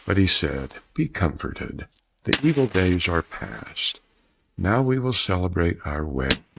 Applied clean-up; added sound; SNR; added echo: neural mask model RNNoise.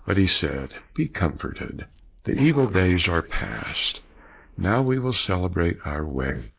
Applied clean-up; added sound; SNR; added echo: neural mask model Resemble Enhance denoiser.